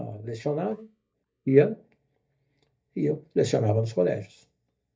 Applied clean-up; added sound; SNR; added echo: neural mask model DeepFilterNet 3.